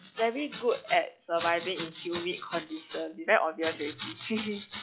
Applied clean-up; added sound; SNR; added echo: classical method log-MMSE.